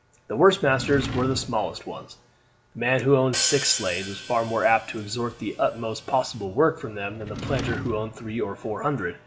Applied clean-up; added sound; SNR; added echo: none; Hi-hat + Drawer open or close; 9 dB; none.